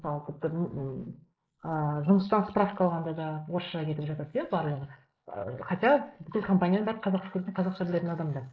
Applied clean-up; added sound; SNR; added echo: neural mask model Resemble Enhance denoiser.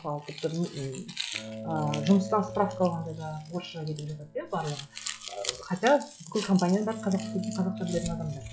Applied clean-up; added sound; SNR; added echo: classical method log-MMSE.